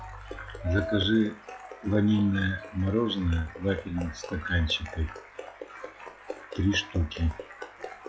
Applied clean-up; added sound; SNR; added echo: classical method log-MMSE.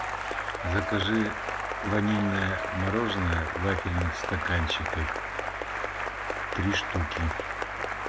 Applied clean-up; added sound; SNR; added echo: none; Applause / Cheering; 2 dB; none.